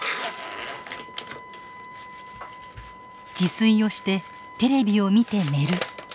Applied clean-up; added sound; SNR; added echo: none; Wind instrument, woodwind instrument; 18 dB; none.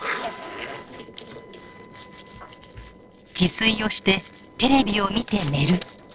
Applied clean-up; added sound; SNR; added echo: neural separator model SepFormer DNS4.